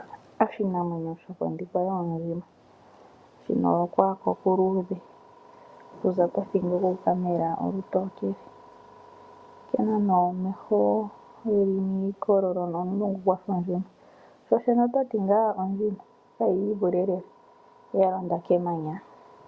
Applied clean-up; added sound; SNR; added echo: none; none; none; none.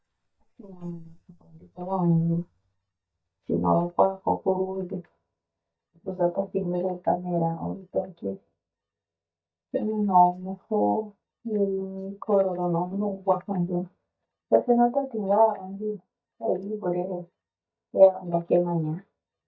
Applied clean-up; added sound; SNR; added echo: neural mask model DeepFilterNet 3.